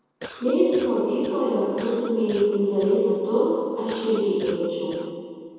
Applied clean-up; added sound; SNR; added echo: neural separator model SepFormer DNS4.